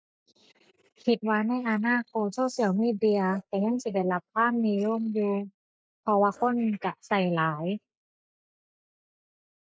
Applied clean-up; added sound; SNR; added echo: neural mask model Resemble Enhance denoiser.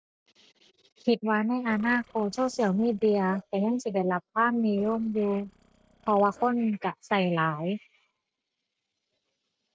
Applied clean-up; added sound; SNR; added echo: neural separator model SepFormer DNS4.